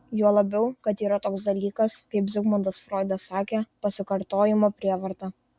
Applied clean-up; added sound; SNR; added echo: none; none; none; none.